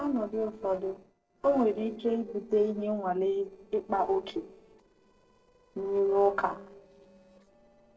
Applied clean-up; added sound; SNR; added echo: neural separator model SepFormer DNS4.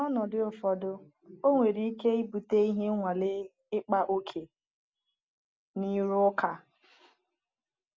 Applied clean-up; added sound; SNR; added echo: none; none; none; none.